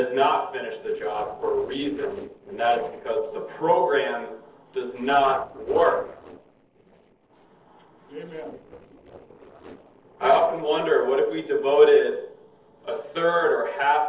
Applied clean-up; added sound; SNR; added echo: neural separator model SepFormer DNS4.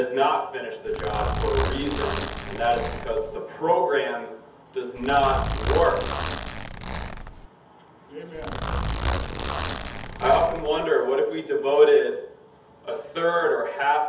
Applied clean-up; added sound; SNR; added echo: none; Zipper (clothing); 4 dB; reverberation time 0.8 s.